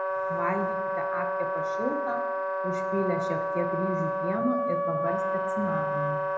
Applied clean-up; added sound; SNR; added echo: none; Wind instrument, woodwind instrument; -4 dB; reverberation time 0.7 s.